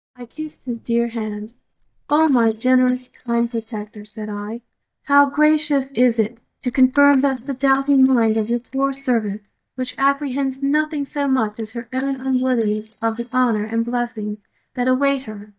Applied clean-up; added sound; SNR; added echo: neural mask model DeepFilterNet 3.